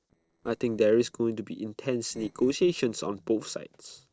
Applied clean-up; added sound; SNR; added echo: neural separator model SepFormer DNS4.